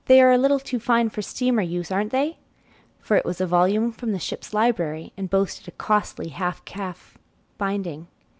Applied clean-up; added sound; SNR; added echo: none; none; none; none.